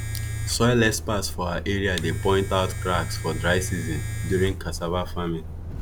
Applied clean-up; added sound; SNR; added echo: none; Domestic sounds, home sounds + Truck; 5 dB; none.